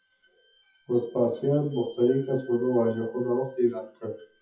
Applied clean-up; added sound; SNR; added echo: classical method WPE with log-MMSE.